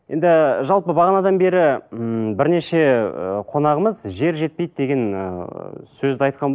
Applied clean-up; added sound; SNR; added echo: none; none; none; none.